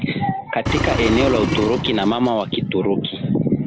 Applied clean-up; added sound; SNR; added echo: none; Engine; 4 dB; none.